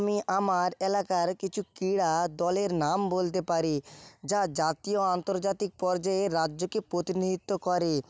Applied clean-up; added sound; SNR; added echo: none; none; none; none.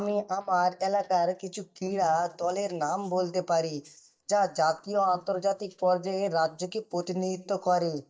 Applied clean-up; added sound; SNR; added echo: neural mask model DeepFilterNet 3.